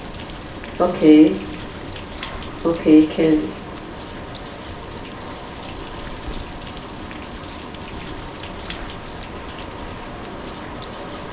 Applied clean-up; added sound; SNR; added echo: none; Rain; 12 dB; reverberation time 0.3 s.